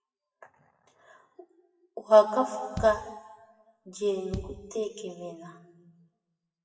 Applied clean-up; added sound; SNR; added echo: classical method WPE with log-MMSE.